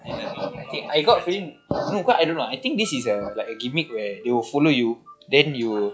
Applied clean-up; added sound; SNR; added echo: classical method log-MMSE.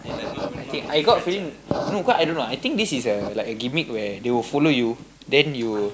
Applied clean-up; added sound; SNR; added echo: none; none; none; none.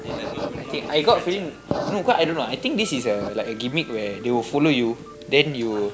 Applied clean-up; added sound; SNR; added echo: none; Piano; 18 dB; none.